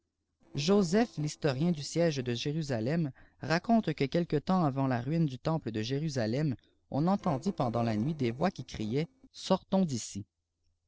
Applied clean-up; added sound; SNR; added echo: neural separator model SepFormer DNS4.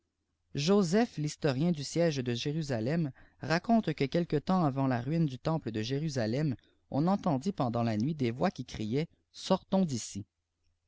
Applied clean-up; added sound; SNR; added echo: none; none; none; none.